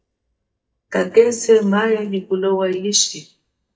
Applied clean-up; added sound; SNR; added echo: neural mask model DeepFilterNet 3.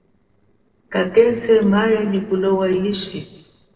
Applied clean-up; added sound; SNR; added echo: neural separator model SepFormer DNS4.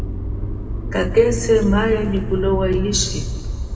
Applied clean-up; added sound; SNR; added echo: none; Motor vehicle (road); 4 dB; reverberation time 1.6 s.